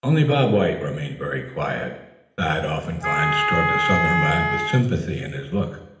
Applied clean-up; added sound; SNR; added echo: none; Wind instrument, woodwind instrument; 0 dB; reverberation time 0.8 s.